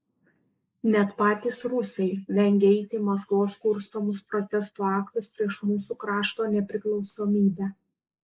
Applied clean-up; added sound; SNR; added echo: neural mask model Resemble Enhance denoiser.